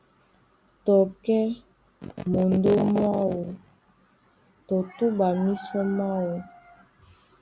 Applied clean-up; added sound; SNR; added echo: none; none; none; none.